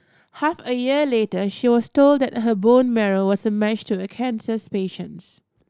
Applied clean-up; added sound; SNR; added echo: none; none; none; none.